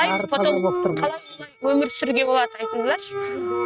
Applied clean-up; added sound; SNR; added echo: neural mask model RNNoise.